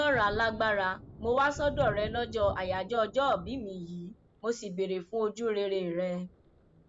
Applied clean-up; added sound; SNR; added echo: none; Thunder; 14 dB; none.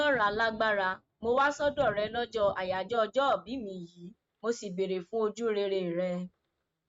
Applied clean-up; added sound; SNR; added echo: neural mask model RNNoise.